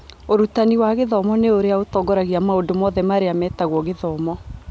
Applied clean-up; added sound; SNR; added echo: none; none; none; none.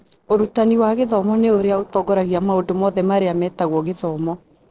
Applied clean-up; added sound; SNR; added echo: neural separator model SepFormer DNS4.